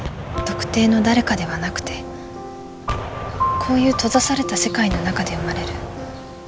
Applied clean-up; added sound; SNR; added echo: none; Gunshot, gunfire; 9 dB; none.